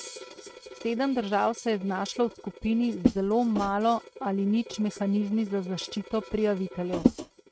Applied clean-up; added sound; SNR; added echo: neural mask model RNNoise.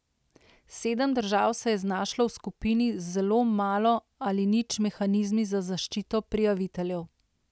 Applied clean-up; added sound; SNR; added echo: none; none; none; none.